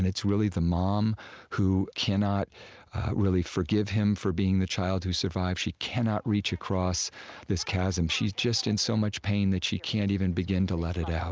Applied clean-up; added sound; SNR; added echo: none; none; none; none.